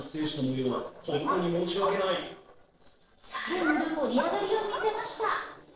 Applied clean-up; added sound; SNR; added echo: neural separator model SepFormer DNS4.